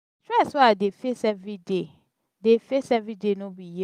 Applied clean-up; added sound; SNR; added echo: none; none; none; none.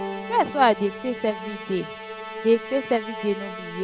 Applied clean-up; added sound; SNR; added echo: none; Bowed string instrument + Musical instrument; 10 dB; none.